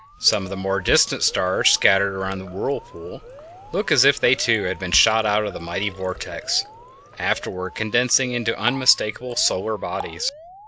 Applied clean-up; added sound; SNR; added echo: none; Water tap, faucet + Alarm; 18 dB; none.